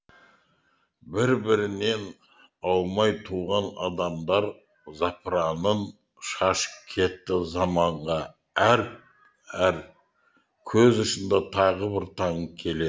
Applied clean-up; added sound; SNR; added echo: none; none; none; none.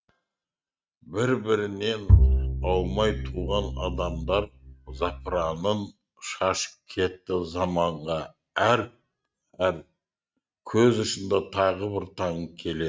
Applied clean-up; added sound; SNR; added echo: neural mask model RNNoise.